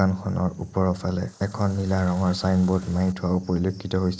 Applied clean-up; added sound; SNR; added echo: neural mask model Resemble Enhance denoiser.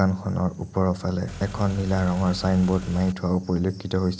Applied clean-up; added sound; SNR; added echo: none; Car; 13 dB; none.